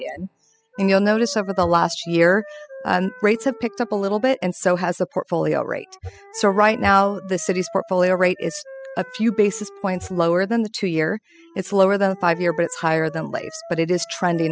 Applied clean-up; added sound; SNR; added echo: classical method spectral subtraction.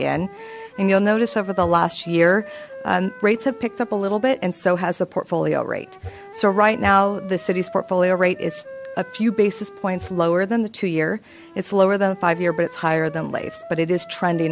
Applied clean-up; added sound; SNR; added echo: none; Wind instrument, woodwind instrument; 19 dB; none.